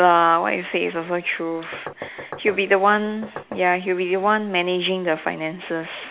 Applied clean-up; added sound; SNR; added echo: none; Knock; 13 dB; none.